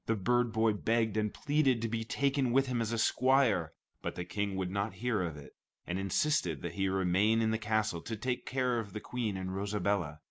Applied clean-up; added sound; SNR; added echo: none; none; none; none.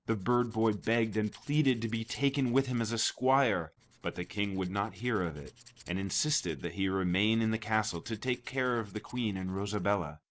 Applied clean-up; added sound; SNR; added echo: neural separator model SepFormer DNS4.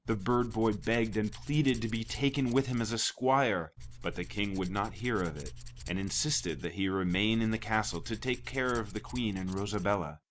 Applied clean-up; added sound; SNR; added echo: none; Tools; 12 dB; none.